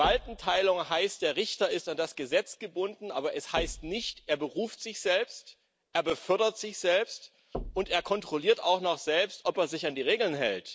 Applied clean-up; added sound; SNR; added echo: none; Knock; 16 dB; none.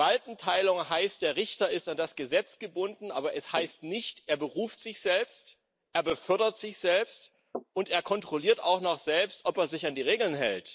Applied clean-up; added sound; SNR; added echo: neural mask model Resemble Enhance denoiser.